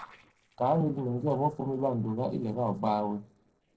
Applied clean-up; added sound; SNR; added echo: neural separator model SepFormer DNS4.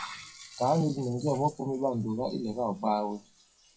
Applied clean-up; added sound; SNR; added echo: classical method WPE with log-MMSE.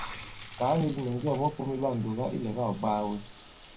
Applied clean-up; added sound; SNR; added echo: none; Bathtub (filling or washing) / Water; 13 dB; reverberation time 0.3 s.